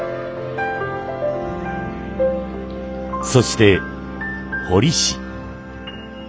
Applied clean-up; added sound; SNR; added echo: none; Bowed string instrument; 20 dB; none.